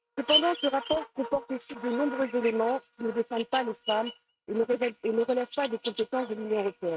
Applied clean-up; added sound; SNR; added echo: neural mask model RNNoise.